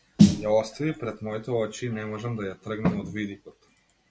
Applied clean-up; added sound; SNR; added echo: none; Snare drum; -5 dB; none.